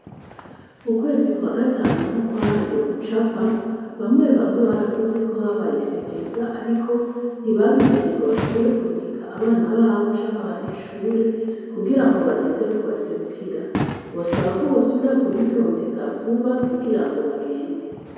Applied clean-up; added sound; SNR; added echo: none; Fireworks; 12 dB; reverberation time 2.2 s.